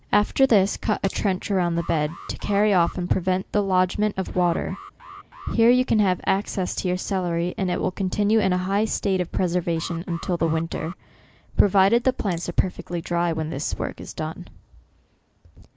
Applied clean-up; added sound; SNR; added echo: neural mask model Resemble Enhance denoiser.